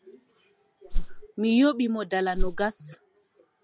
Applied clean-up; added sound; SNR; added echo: none; Whoosh, swoosh, swish; -4 dB; none.